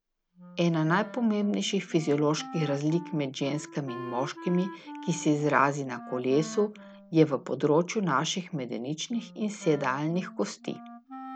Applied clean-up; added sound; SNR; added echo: none; Wind instrument, woodwind instrument; 16 dB; none.